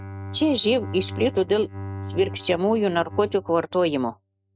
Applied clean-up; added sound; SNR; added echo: neural mask model RNNoise.